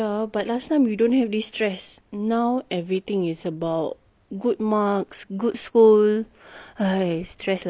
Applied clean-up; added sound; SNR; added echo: none; none; none; none.